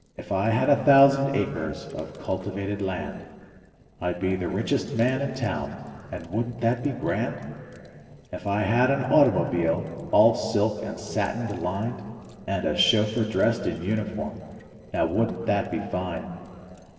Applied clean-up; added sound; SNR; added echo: neural separator model SepFormer DNS4.